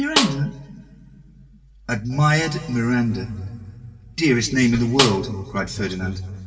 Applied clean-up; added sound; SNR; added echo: none; Snare drum; 4 dB; reverberation time 2.4 s.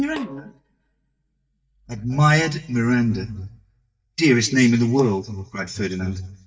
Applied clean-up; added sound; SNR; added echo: neural mask model DeepFilterNet 3.